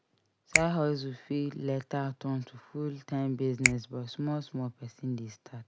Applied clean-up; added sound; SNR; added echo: none; Finger snapping; 2 dB; none.